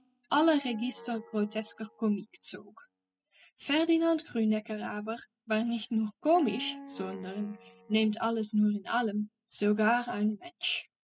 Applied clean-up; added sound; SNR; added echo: classical method spectral subtraction.